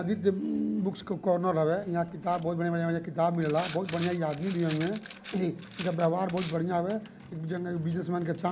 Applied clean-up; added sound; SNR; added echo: none; Coin (dropping); 16 dB; none.